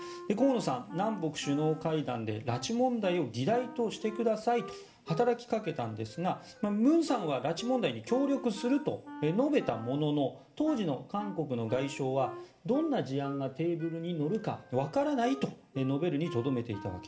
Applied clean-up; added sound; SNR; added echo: none; Wind instrument, woodwind instrument; 16 dB; reverberation time 0.5 s.